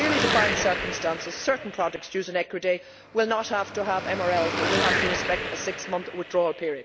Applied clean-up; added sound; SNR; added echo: none; Car passing by / Traffic noise, roadway noise / Engine; 3 dB; none.